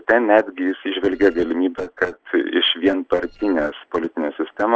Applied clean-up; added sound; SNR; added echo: neural separator model SepFormer DNS4.